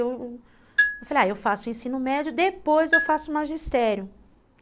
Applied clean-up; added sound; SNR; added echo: none; Marimba, xylophone; 3 dB; none.